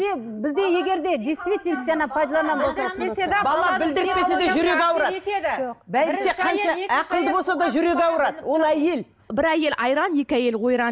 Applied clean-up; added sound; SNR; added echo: none; none; none; none.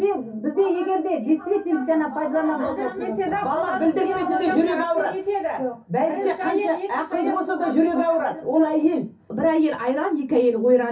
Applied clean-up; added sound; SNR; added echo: none; none; none; reverberation time 0.3 s.